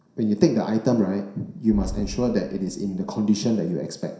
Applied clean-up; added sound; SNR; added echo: none; Boom; 13 dB; reverberation time 0.7 s.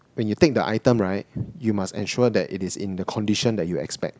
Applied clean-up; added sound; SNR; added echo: none; none; none; none.